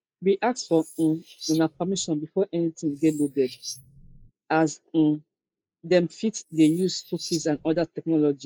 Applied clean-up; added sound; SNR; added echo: neural mask model Resemble Enhance denoiser.